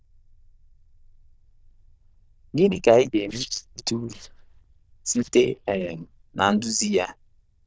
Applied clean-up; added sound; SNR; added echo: neural diffusion model UNIVERSE++.